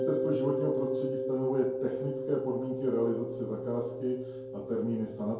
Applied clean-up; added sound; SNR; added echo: none; Mallet percussion; 2 dB; reverberation time 2.3 s.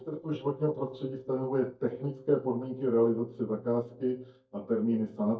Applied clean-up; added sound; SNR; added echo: neural mask model DeepFilterNet 3.